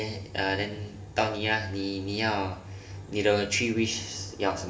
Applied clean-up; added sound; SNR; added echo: none; none; none; reverberation time 0.6 s.